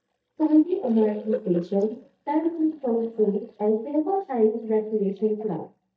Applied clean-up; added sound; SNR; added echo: neural mask model DeepFilterNet 3.